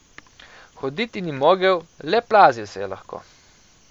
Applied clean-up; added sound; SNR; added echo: none; none; none; none.